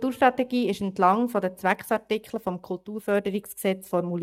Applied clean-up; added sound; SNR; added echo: neural mask model DeepFilterNet 3.